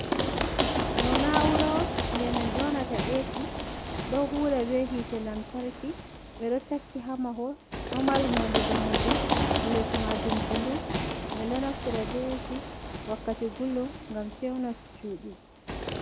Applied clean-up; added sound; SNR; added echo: none; Run; -1 dB; none.